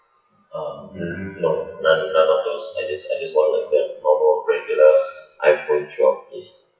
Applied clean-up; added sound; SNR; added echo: classical method WPE with log-MMSE.